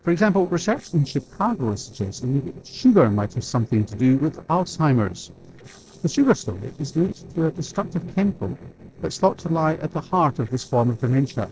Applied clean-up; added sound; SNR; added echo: neural separator model SepFormer DNS4.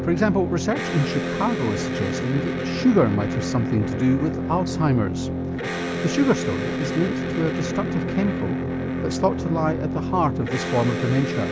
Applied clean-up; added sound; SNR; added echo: none; Electric guitar; 2 dB; none.